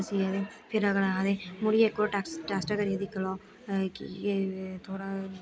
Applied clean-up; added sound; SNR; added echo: none; none; none; none.